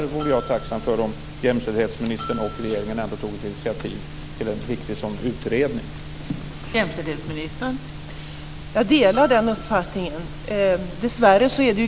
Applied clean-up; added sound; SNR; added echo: none; Bell; 17 dB; none.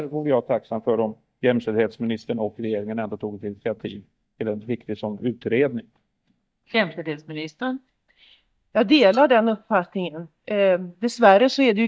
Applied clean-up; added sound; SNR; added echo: neural mask model DeepFilterNet 3.